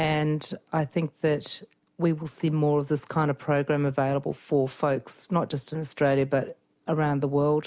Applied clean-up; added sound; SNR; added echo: none; none; none; none.